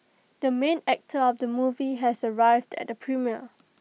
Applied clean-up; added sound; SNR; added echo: none; none; none; none.